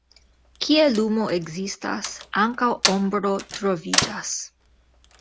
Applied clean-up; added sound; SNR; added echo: none; Slam; 7 dB; none.